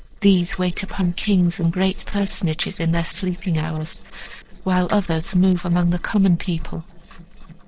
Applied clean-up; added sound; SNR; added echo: neural separator model SepFormer DNS4.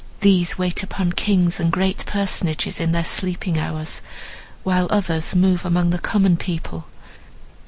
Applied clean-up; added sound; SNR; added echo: none; none; none; none.